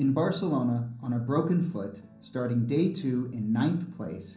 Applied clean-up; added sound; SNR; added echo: none; none; none; reverberation time 0.6 s.